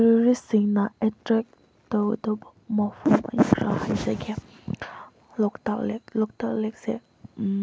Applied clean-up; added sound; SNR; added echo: none; none; none; none.